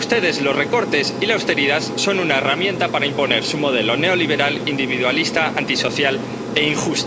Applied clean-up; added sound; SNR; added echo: none; Aircraft; 7 dB; none.